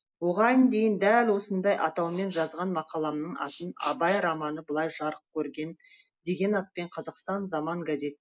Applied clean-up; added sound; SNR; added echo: neural mask model Resemble Enhance denoiser.